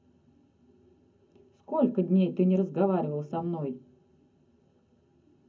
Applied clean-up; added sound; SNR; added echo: none; none; none; reverberation time 0.3 s.